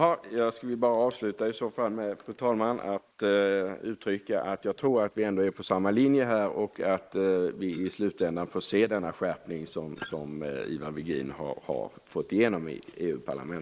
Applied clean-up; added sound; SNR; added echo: neural mask model Resemble Enhance denoiser.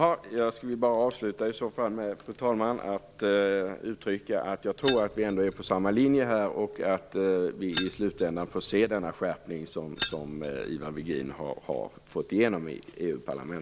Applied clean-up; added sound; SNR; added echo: none; Keys jangling; 6 dB; none.